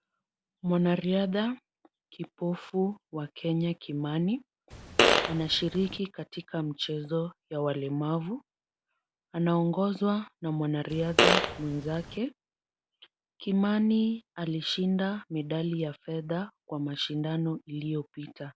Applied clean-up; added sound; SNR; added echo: none; Fart; -3 dB; none.